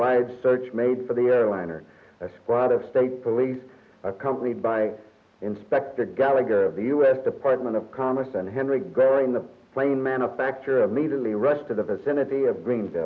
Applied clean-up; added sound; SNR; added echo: none; none; none; none.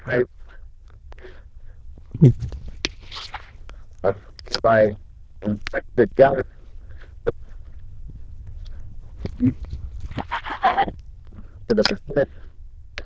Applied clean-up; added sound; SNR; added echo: neural diffusion model UNIVERSE++.